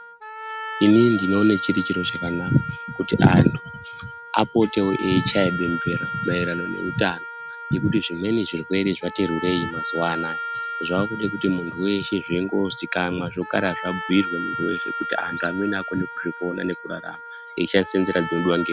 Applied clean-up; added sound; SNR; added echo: none; Wind instrument, woodwind instrument; 9 dB; none.